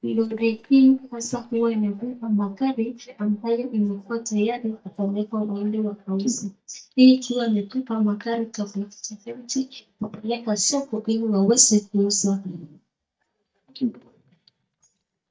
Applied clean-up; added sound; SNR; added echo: neural mask model DeepFilterNet 3.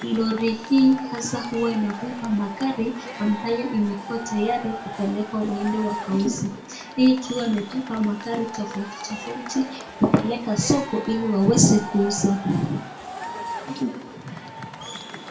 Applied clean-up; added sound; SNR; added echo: none; Crowd / Cheering; 11 dB; reverberation time 0.4 s.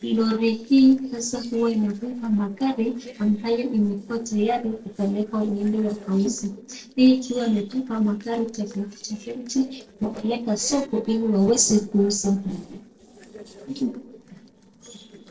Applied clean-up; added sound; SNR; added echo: neural separator model SepFormer DNS4.